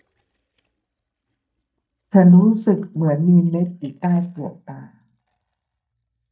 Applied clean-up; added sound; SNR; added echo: neural mask model DeepFilterNet 3.